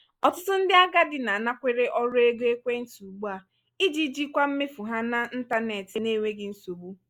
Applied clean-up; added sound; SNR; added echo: neural mask model Resemble Enhance denoiser.